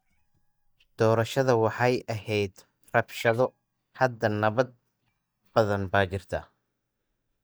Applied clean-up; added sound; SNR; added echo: neural mask model DeepFilterNet 3.